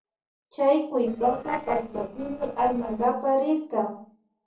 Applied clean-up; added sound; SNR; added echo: neural separator model SepFormer DNS4.